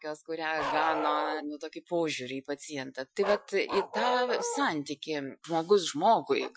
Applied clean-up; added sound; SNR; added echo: classical method Wiener filter.